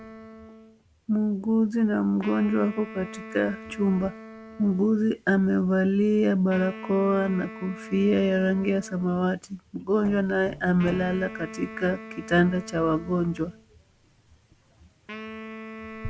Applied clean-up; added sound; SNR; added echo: none; Wind instrument, woodwind instrument + Knock; 16 dB; none.